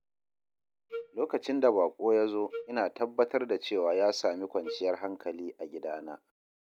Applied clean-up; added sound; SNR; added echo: none; Wind instrument, woodwind instrument; 12 dB; none.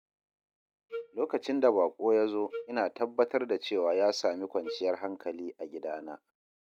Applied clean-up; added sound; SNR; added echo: neural mask model RNNoise.